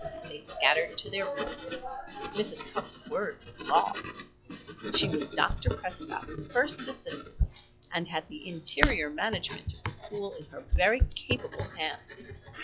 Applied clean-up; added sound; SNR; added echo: classical method log-MMSE.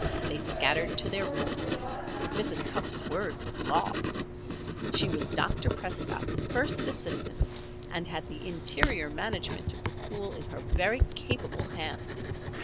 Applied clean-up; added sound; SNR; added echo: none; Writing; -2 dB; none.